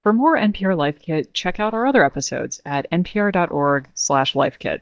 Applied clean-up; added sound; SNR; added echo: neural mask model DeepFilterNet 3.